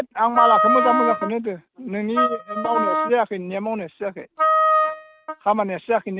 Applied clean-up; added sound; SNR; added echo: neural mask model RNNoise.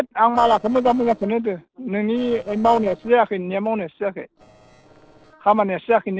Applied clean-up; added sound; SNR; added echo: neural separator model SepFormer DNS4.